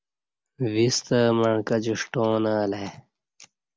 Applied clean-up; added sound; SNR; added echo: none; none; none; none.